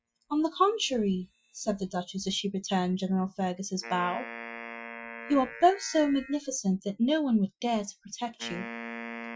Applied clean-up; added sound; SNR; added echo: classical method Wiener filter.